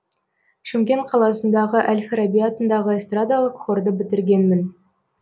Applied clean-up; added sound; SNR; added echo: none; none; none; none.